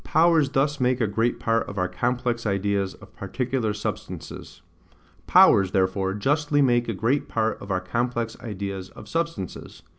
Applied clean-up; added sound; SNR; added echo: none; none; none; none.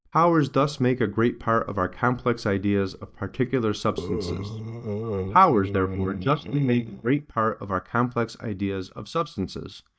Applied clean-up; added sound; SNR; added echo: neural mask model DeepFilterNet 3.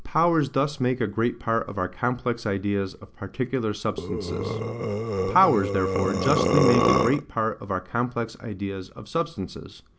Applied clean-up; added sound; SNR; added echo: none; Burping, eructation; -1 dB; none.